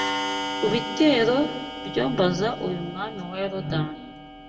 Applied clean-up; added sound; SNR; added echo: none; Clock; 7 dB; reverberation time 1.4 s.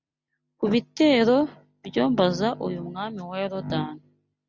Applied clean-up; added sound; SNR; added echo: none; none; none; none.